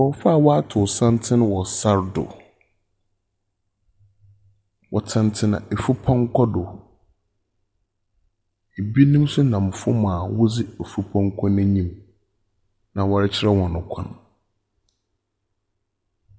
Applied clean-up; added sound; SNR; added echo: none; none; none; none.